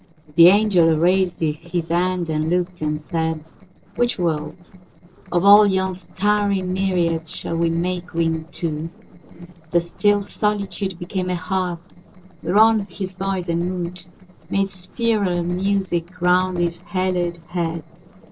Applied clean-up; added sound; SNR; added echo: neural separator model SepFormer DNS4.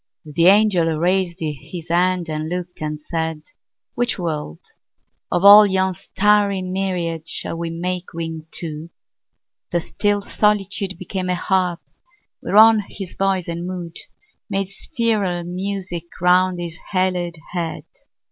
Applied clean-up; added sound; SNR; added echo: none; none; none; none.